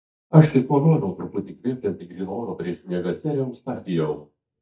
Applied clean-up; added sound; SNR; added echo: neural mask model DeepFilterNet 3.